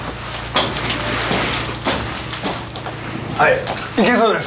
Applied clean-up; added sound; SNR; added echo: none; Thunder; 15 dB; none.